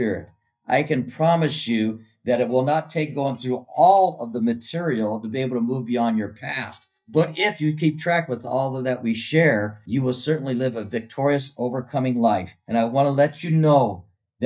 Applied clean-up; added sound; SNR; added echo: neural mask model DeepFilterNet 3.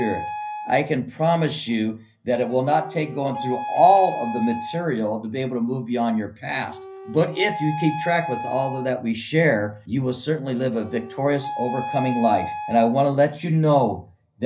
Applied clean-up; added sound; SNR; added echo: none; Wind instrument, woodwind instrument; 11 dB; reverberation time 0.4 s.